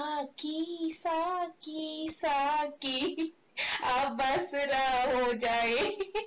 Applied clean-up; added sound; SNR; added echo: none; none; none; none.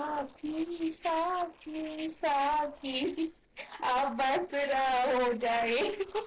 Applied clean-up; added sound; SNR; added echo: neural separator model SepFormer DNS4.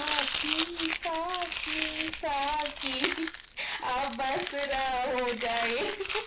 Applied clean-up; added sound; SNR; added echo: none; Domestic sounds, home sounds; 3 dB; none.